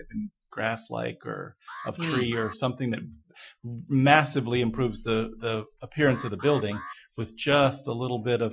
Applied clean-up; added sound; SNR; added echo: classical method Wiener filter.